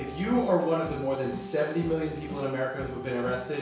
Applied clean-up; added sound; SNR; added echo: none; Wind instrument, woodwind instrument; 14 dB; reverberation time 0.7 s.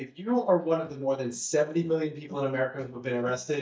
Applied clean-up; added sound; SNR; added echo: neural mask model DeepFilterNet 3.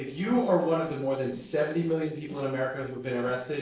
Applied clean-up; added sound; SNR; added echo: neural separator model SepFormer DNS4.